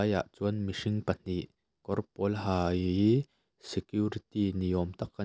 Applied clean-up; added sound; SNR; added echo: none; none; none; none.